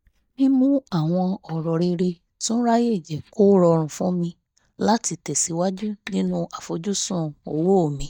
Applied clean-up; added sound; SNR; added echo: neural mask model DeepFilterNet 3.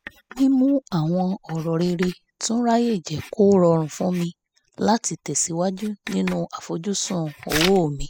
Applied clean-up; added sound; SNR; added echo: classical method spectral subtraction.